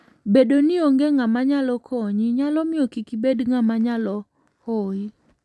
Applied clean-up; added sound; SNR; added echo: none; none; none; none.